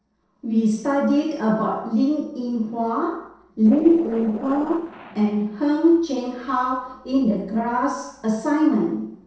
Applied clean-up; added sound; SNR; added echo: neural separator model SepFormer DNS4.